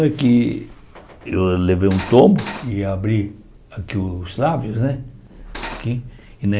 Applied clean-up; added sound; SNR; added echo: none; Cutlery, silverware; 10 dB; none.